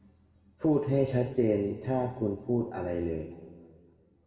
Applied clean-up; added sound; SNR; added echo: none; none; none; reverberation time 1.7 s.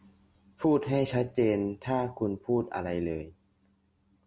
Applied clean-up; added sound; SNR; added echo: none; none; none; none.